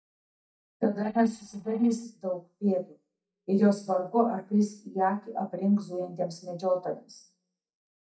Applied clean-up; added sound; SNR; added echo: neural mask model DeepFilterNet 3.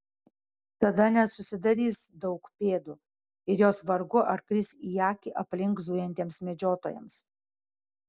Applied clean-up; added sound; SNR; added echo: none; none; none; none.